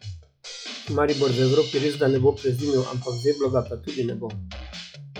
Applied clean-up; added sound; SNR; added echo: classical method log-MMSE.